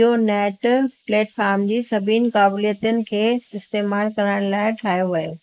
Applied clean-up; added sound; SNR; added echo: neural mask model Resemble Enhance denoiser.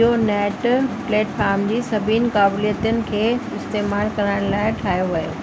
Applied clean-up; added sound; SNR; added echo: none; Guitar; 20 dB; none.